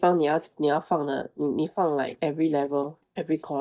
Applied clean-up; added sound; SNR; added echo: neural mask model DeepFilterNet 3.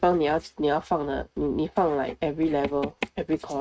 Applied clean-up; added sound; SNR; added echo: neural mask model RNNoise.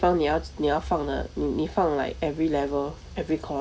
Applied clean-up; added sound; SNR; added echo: none; none; none; none.